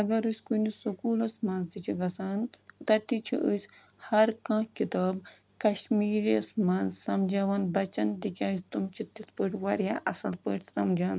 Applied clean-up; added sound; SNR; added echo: none; none; none; none.